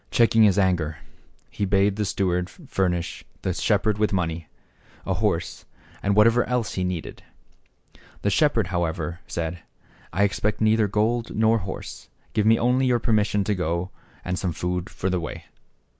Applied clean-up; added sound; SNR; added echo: none; none; none; none.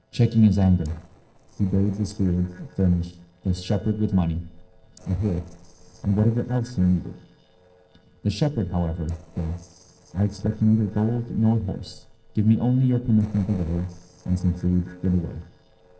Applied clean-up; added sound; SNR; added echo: neural separator model SepFormer DNS4.